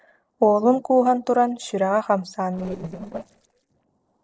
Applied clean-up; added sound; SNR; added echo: neural separator model SepFormer DNS4.